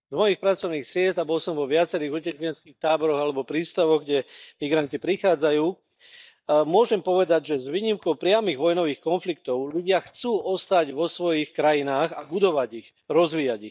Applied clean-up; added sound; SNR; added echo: neural mask model DeepFilterNet 3.